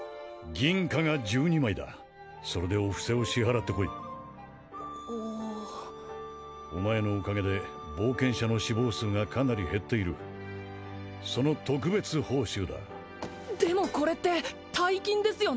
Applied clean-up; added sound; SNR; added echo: none; Dishes, pots, and pans; 17 dB; none.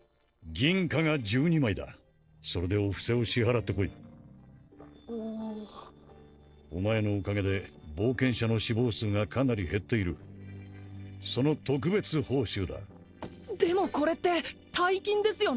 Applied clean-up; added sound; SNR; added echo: neural separator model SepFormer DNS4.